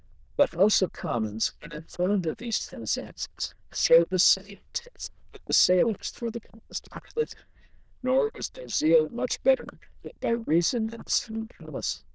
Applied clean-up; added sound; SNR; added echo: neural diffusion model UNIVERSE++.